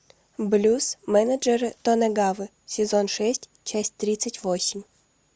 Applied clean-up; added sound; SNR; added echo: none; none; none; none.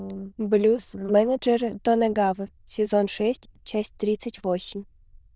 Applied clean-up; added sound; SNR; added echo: neural diffusion model UNIVERSE++.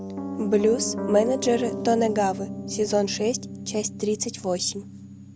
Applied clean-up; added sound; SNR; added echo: none; Piano; 8 dB; none.